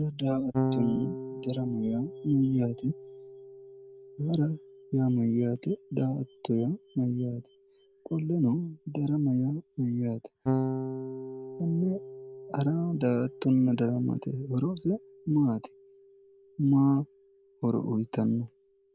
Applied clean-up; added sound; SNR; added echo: none; Electric guitar / Bass guitar; 10 dB; none.